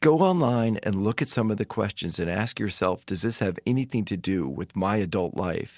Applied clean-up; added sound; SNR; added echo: none; none; none; none.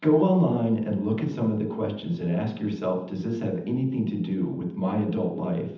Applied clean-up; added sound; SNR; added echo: none; none; none; reverberation time 0.8 s.